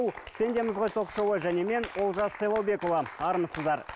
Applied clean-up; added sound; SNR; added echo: none; none; none; none.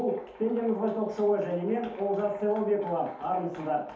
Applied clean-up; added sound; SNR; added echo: none; none; none; reverberation time 0.6 s.